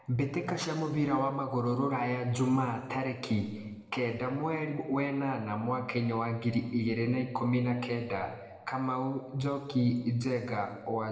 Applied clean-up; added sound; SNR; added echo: none; none; none; reverberation time 1.1 s.